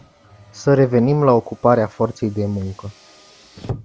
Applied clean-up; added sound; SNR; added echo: none; Car; 19 dB; none.